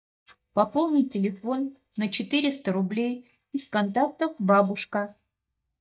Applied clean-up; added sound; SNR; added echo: neural mask model DeepFilterNet 3.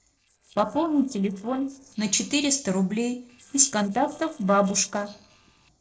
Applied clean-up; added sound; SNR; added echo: neural separator model SepFormer DNS4.